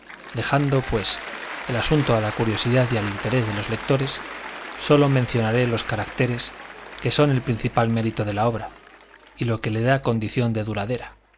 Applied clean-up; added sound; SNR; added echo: none; Applause / Cheering; 13 dB; none.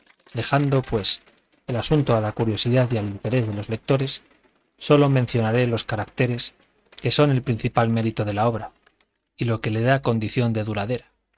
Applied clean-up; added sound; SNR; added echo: neural mask model RNNoise.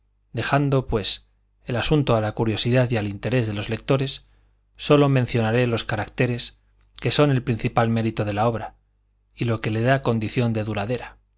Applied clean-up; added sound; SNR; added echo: none; none; none; none.